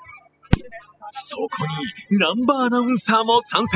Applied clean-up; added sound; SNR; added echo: classical method spectral subtraction.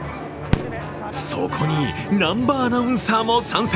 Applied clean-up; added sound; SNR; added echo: none; Fireworks; 10 dB; none.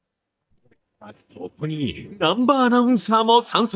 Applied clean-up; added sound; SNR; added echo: neural mask model DeepFilterNet 3.